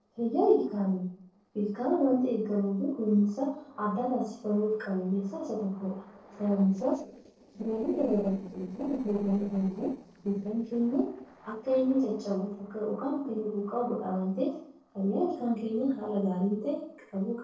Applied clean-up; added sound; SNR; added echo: neural separator model SepFormer DNS4.